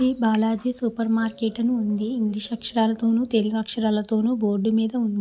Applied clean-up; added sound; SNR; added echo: none; none; none; none.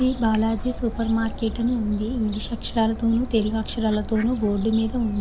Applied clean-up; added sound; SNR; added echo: none; Fowl; 9 dB; none.